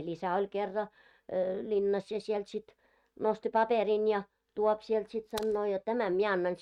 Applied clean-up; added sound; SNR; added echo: neural mask model RNNoise.